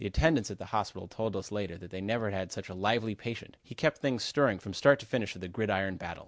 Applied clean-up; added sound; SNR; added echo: none; none; none; none.